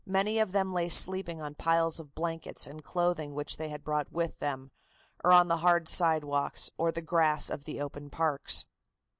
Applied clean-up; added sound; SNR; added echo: none; none; none; none.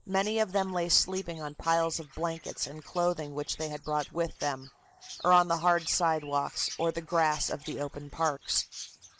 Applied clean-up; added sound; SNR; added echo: neural mask model Resemble Enhance denoiser.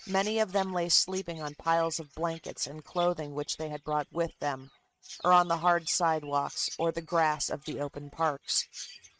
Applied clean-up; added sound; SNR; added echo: neural mask model RNNoise.